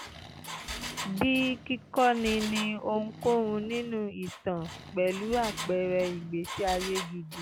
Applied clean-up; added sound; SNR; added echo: none; Accelerating, revving, vroom + Engine; 11 dB; none.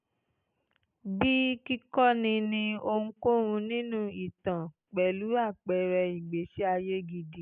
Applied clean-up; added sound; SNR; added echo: none; none; none; none.